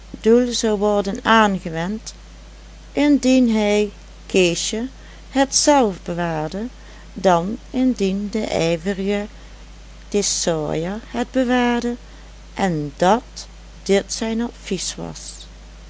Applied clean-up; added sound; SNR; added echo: none; none; none; none.